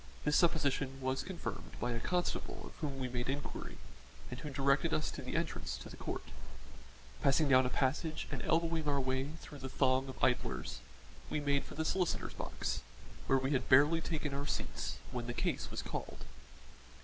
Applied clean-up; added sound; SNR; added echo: none; none; none; none.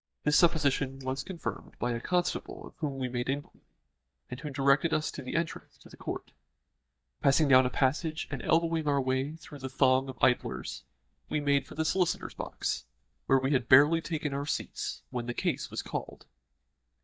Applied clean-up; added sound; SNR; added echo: neural mask model DeepFilterNet 3.